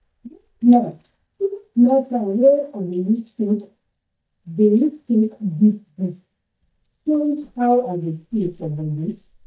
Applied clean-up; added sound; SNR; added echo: neural mask model DeepFilterNet 3.